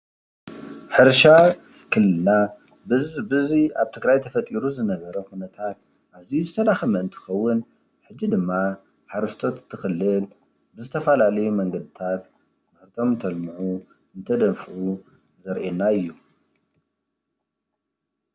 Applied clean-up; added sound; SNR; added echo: none; none; none; none.